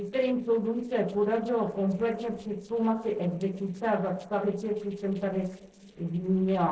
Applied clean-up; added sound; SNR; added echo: neural separator model SepFormer DNS4.